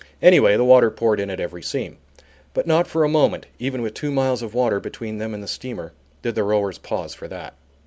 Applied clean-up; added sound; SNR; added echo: none; none; none; none.